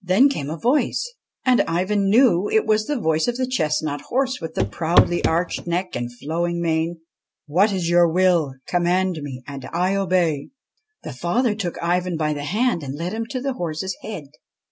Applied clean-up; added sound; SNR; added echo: none; Walk, footsteps / Run / Wood; 0 dB; none.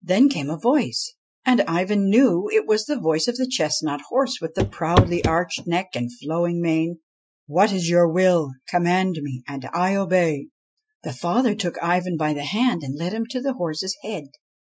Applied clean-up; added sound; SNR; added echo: classical method Wiener filter.